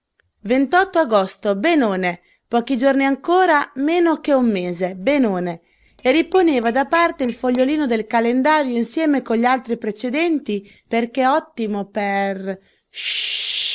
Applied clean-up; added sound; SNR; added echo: neural separator model SepFormer DNS4.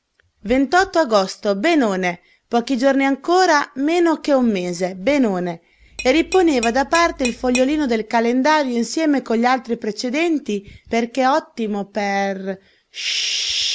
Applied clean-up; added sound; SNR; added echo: none; Tap / Glass; 13 dB; none.